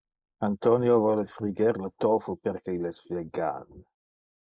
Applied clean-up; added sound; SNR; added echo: neural mask model Resemble Enhance denoiser.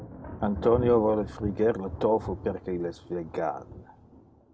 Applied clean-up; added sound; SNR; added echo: none; Thunder; 11 dB; none.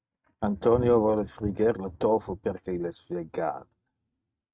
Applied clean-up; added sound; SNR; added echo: neural mask model RNNoise.